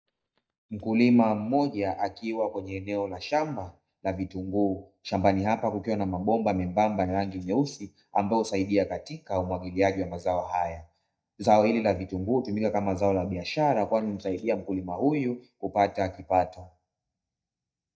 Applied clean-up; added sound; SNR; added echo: neural mask model DeepFilterNet 3.